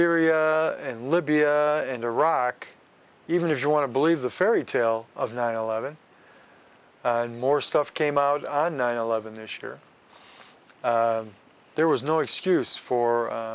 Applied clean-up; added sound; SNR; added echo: none; none; none; none.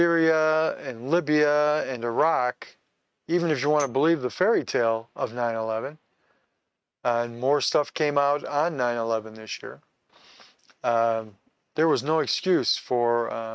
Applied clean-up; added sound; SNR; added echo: neural mask model RNNoise.